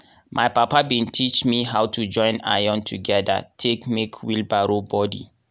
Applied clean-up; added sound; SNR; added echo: none; none; none; none.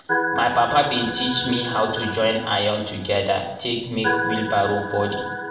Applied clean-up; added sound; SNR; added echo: none; Organ; 6 dB; reverberation time 0.7 s.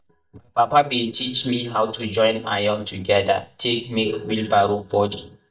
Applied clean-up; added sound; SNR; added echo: neural mask model DeepFilterNet 3.